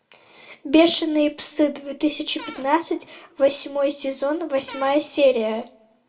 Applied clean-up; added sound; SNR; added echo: none; Cupboard open or close / Door; 16 dB; reverberation time 0.4 s.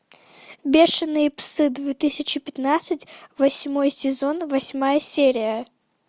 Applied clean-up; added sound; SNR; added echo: none; none; none; none.